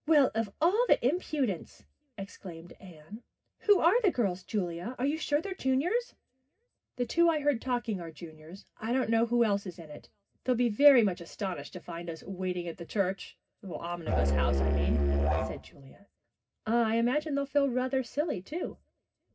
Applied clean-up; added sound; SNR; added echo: none; Musical instrument; -3 dB; reverberation time 0.4 s.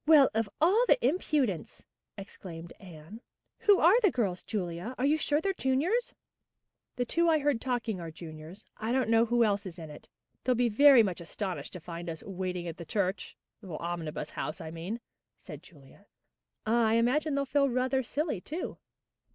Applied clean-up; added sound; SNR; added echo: none; none; none; none.